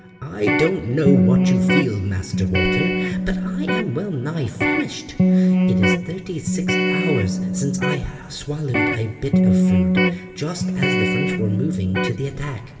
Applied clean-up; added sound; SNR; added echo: none; Electric guitar; -4 dB; reverberation time 2.4 s.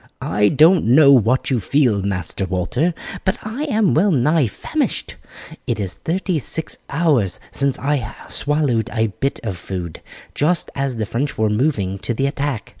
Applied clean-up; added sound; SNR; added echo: none; none; none; none.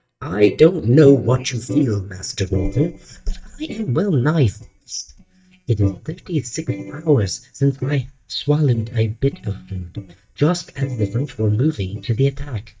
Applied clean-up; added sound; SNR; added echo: neural mask model DeepFilterNet 3.